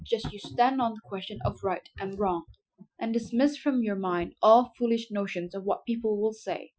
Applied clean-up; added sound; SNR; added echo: classical method Wiener filter.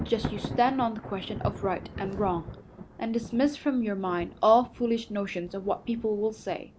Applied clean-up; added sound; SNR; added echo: none; Thunder; 11 dB; none.